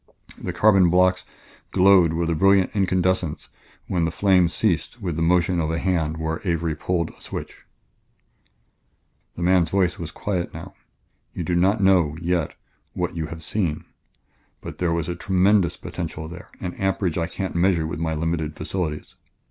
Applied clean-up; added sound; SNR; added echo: none; none; none; none.